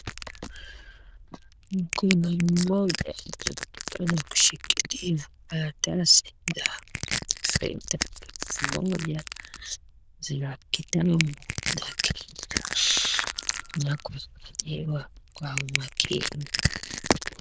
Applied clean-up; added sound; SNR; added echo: neural diffusion model UNIVERSE++.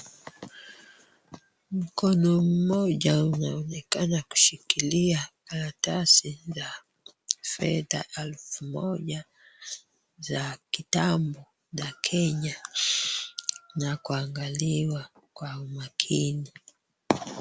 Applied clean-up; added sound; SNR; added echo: none; none; none; none.